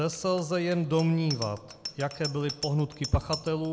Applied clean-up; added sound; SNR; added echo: none; Bicycle bell; 13 dB; none.